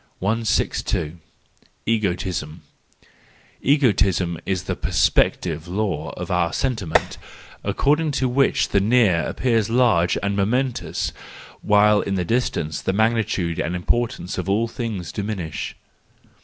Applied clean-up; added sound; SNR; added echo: none; Tap; 3 dB; none.